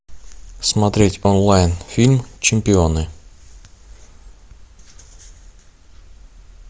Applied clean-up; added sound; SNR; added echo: none; none; none; none.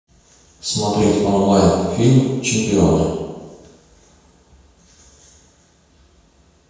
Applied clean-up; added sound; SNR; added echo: none; none; none; reverberation time 1.2 s.